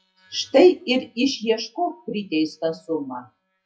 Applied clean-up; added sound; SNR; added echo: classical method WPE with log-MMSE.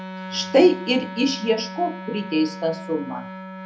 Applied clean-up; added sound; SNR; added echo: none; Wind instrument, woodwind instrument; 12 dB; reverberation time 0.3 s.